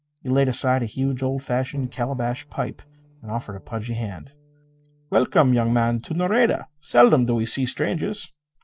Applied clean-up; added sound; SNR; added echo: neural separator model SepFormer DNS4.